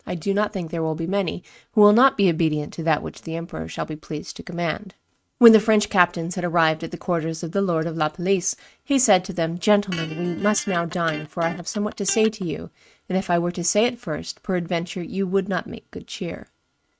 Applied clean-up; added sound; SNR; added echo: neural mask model RNNoise.